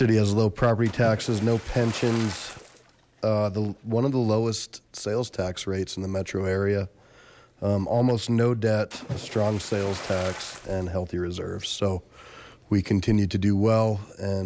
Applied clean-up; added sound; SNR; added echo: none; Splash, splatter; 18 dB; none.